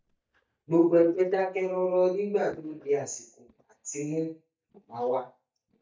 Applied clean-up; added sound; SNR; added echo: neural mask model DeepFilterNet 3.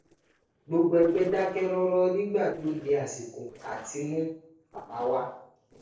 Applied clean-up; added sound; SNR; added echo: neural separator model SepFormer DNS4.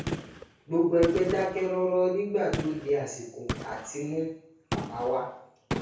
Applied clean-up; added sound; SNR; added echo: none; Gunshot, gunfire; 9 dB; reverberation time 0.6 s.